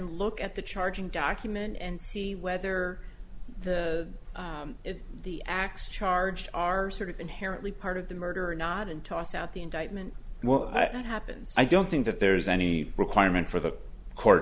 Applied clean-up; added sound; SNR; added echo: none; none; none; none.